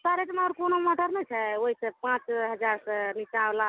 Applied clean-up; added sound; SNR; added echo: none; none; none; none.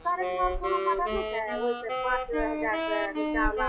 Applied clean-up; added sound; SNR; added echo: classical method log-MMSE.